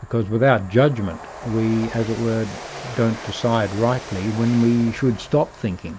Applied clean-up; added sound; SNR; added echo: none; Train; 15 dB; none.